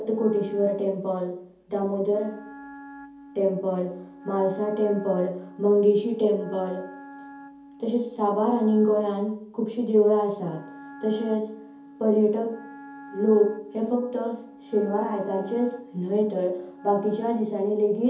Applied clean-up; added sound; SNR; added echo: none; Wind instrument, woodwind instrument; 19 dB; reverberation time 0.5 s.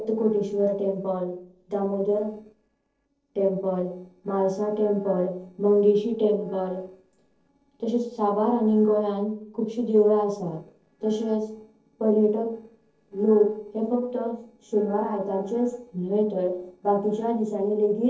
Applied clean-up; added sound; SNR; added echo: neural separator model SepFormer DNS4.